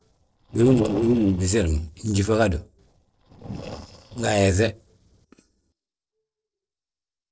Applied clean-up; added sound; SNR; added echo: neural separator model SepFormer DNS4.